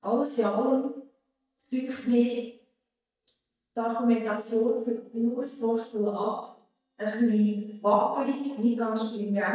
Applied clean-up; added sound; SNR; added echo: neural mask model DeepFilterNet 3.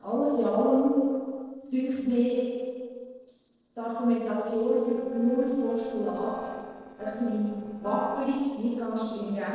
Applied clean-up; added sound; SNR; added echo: neural separator model SepFormer DNS4.